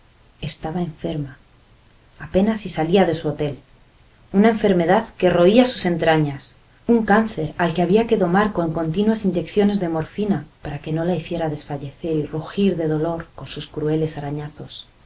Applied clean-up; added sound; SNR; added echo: none; none; none; none.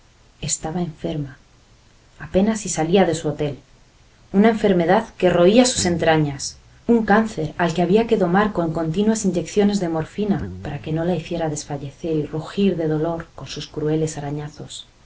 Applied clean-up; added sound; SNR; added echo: none; Guitar; 17 dB; none.